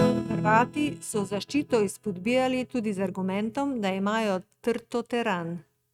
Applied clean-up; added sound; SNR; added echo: neural mask model RNNoise.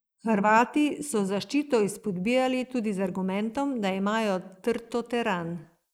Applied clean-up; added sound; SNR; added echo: neural mask model Resemble Enhance denoiser.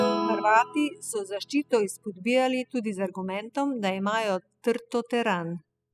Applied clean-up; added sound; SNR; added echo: classical method spectral subtraction.